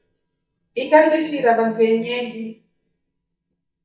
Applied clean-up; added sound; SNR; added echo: neural mask model DeepFilterNet 3.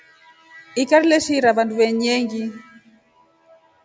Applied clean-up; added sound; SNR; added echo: none; none; none; none.